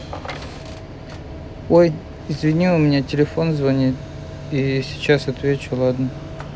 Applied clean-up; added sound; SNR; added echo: none; none; none; none.